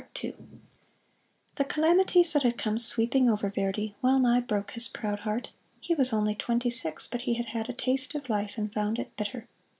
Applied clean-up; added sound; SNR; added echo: none; none; none; none.